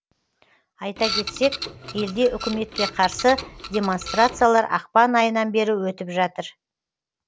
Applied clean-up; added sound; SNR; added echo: none; Printer; 9 dB; none.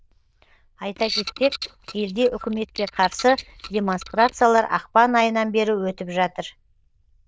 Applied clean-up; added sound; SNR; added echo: neural diffusion model UNIVERSE++.